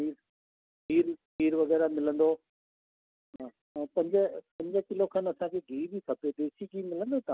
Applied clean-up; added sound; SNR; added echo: none; none; none; none.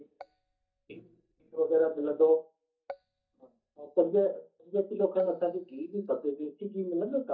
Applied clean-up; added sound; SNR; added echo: neural mask model DeepFilterNet 3.